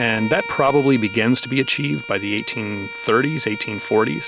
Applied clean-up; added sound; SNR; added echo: none; Bowed string instrument; 12 dB; none.